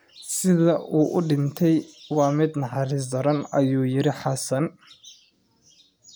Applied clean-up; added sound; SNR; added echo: none; none; none; none.